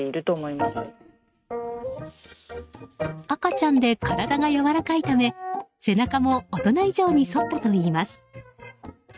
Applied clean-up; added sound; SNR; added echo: neural mask model RNNoise.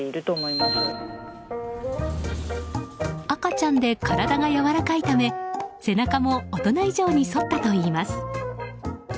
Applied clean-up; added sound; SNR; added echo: none; Sliding door + Organ; 7 dB; none.